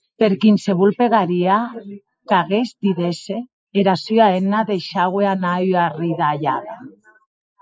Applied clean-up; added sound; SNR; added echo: neural mask model Resemble Enhance denoiser.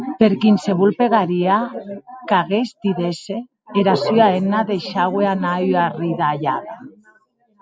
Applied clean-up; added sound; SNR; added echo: none; none; none; none.